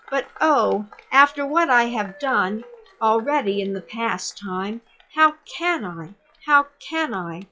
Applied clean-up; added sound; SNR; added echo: classical method log-MMSE.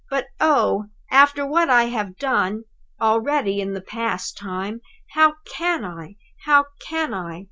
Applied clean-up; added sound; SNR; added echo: none; none; none; none.